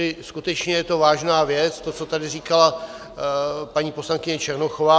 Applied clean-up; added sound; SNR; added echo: none; none; none; none.